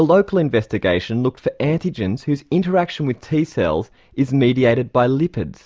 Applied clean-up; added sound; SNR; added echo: none; none; none; none.